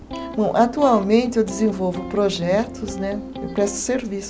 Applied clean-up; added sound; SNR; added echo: none; Electric guitar; 12 dB; none.